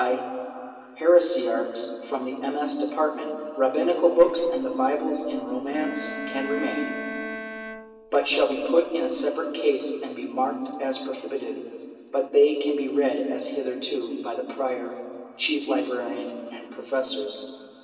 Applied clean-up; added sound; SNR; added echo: none; Bowed string instrument; 12 dB; reverberation time 2.6 s.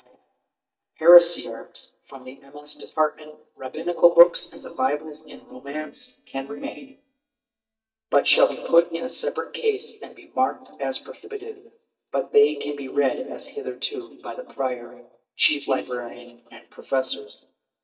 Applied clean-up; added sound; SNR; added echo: neural mask model DeepFilterNet 3.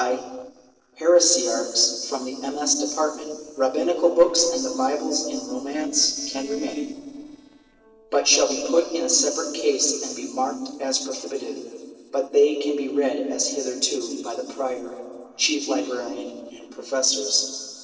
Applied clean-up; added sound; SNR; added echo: neural separator model SepFormer DNS4.